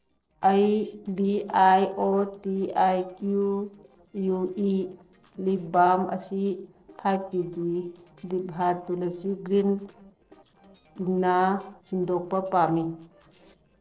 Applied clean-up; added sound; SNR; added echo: neural separator model SepFormer DNS4.